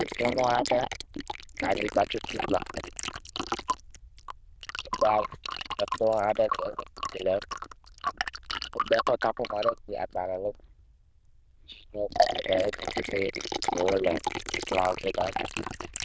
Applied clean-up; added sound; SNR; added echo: neural diffusion model UNIVERSE++.